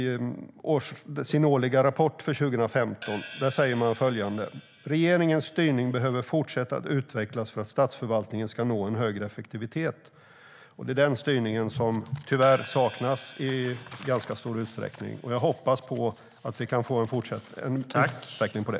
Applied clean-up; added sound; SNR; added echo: none; Hi-hat; 17 dB; none.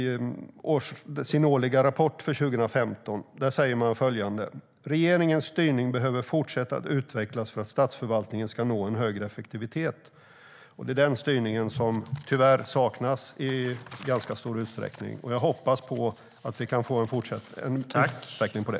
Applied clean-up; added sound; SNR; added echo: none; none; none; none.